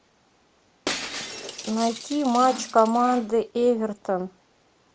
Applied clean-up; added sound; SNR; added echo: none; Sawing + Shatter; 12 dB; none.